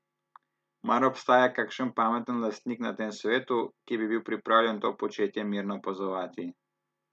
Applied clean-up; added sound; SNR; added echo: none; none; none; none.